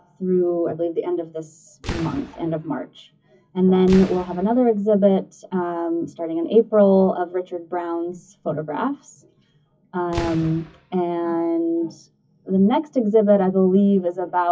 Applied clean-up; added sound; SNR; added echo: classical method WPE with log-MMSE.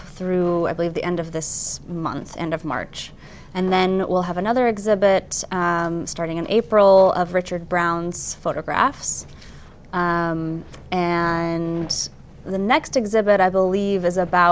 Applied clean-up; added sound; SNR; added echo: none; none; none; none.